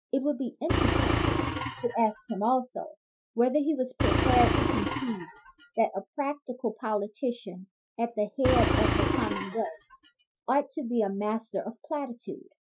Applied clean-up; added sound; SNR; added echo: classical method Wiener filter.